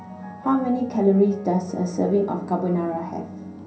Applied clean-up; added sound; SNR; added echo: none; Piano; 17 dB; reverberation time 0.6 s.